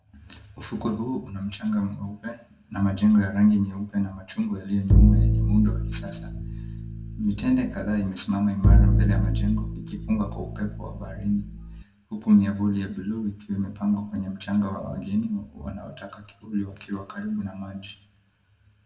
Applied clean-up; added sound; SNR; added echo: none; Bowed string instrument; -4 dB; reverberation time 0.5 s.